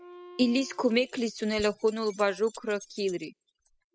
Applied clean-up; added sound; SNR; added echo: classical method spectral subtraction.